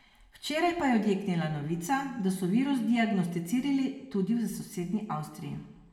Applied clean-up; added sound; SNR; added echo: none; none; none; reverberation time 0.7 s.